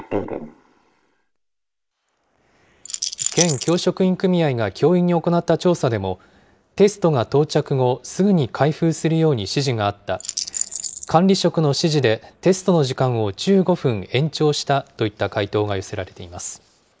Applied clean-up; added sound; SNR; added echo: neural mask model Resemble Enhance denoiser.